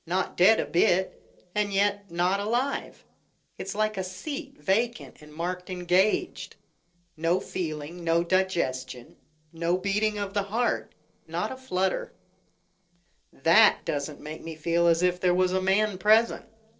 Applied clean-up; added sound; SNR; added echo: neural separator model SepFormer DNS4.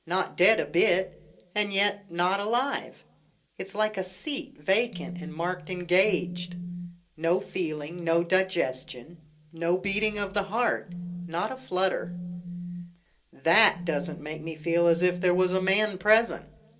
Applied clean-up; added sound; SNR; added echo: none; Telephone; 10 dB; reverberation time 0.2 s.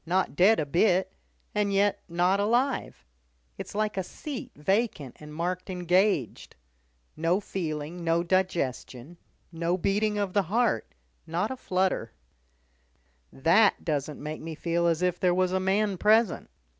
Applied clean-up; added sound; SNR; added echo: none; none; none; none.